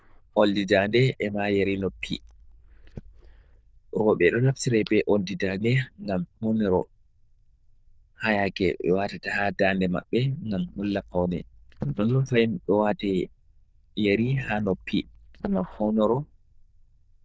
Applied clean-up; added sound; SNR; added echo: neural diffusion model UNIVERSE++.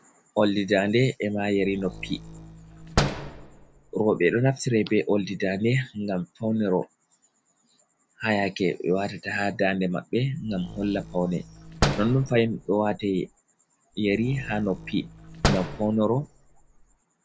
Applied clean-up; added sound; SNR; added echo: none; Slam; 7 dB; none.